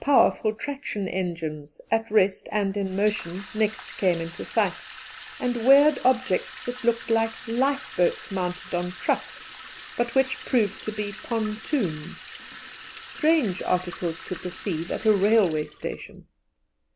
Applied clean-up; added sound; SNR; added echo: none; Sink (filling or washing) / Water tap, faucet; 13 dB; none.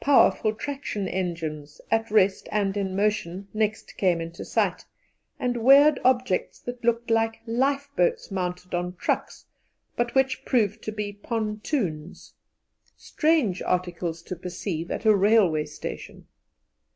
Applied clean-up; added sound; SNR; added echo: none; none; none; none.